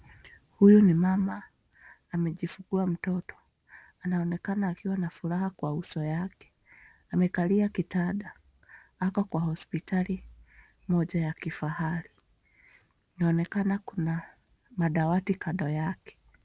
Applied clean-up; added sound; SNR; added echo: none; none; none; none.